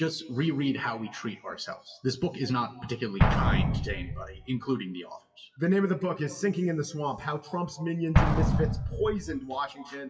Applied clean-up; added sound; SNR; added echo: classical method WPE with log-MMSE.